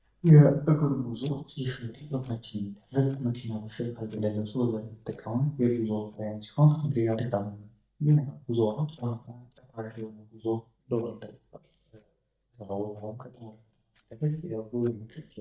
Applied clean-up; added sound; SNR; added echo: neural mask model DeepFilterNet 3.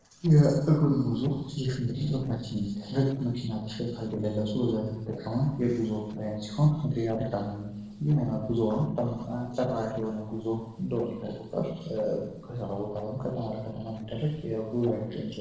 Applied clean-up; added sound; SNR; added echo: neural separator model SepFormer DNS4.